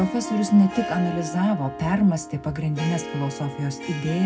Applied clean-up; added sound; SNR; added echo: none; Harp; 10 dB; reverberation time 0.4 s.